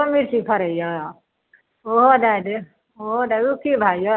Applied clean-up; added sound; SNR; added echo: none; none; none; none.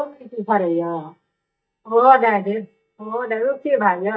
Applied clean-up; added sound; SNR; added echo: neural mask model DeepFilterNet 3.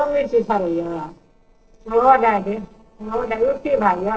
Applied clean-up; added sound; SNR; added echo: neural separator model SepFormer DNS4.